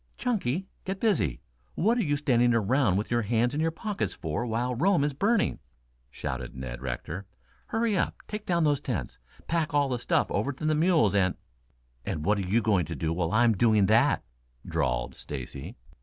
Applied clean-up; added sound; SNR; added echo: none; none; none; none.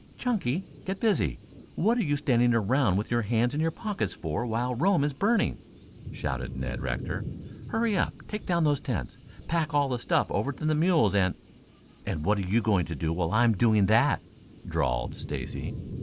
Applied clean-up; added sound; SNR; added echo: none; Thunder / Cricket; 15 dB; none.